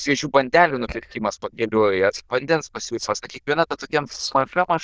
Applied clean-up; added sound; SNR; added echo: neural diffusion model UNIVERSE++.